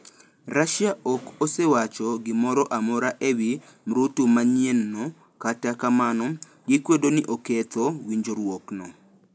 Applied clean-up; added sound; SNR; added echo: none; none; none; none.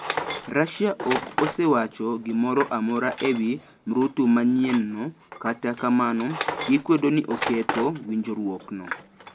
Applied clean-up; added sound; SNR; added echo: none; Tools; 10 dB; none.